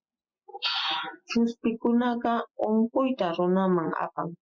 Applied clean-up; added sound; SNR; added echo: none; none; none; none.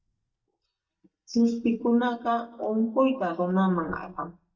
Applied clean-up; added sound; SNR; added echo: neural mask model DeepFilterNet 3.